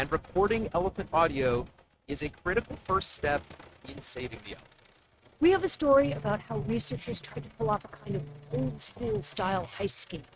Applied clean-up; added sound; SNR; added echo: neural mask model RNNoise.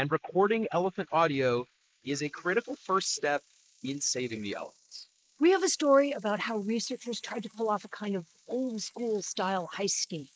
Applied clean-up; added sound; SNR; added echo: neural mask model Resemble Enhance denoiser.